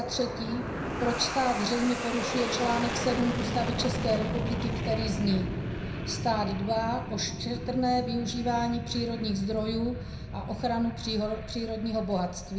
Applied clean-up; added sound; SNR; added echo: none; Fixed-wing aircraft, airplane; 3 dB; reverberation time 0.5 s.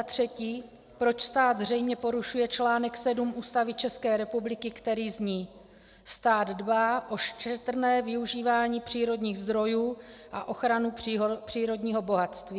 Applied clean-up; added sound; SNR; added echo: none; none; none; none.